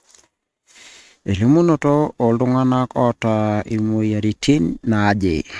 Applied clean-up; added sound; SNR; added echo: neural mask model RNNoise.